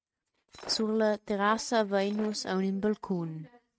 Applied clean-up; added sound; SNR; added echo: neural mask model RNNoise.